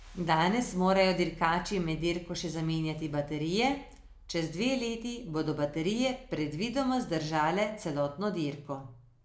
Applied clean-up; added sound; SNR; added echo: none; none; none; none.